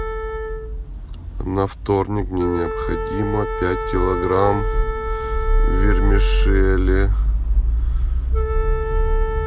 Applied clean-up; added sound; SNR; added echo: none; Wind instrument, woodwind instrument; 10 dB; none.